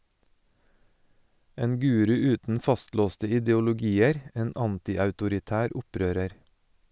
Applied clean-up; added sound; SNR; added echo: none; none; none; none.